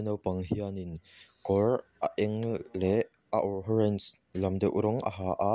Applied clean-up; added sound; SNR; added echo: none; none; none; none.